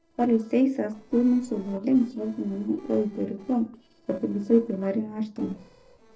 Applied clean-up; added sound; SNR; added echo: neural separator model SepFormer DNS4.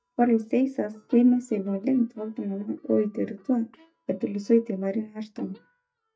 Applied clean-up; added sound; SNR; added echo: neural mask model DeepFilterNet 3.